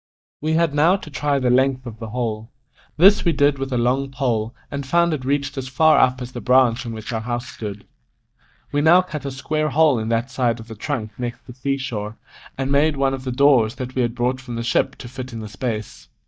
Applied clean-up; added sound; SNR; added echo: neural mask model DeepFilterNet 3.